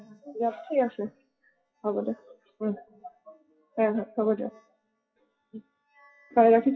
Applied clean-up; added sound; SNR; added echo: classical method WPE with log-MMSE.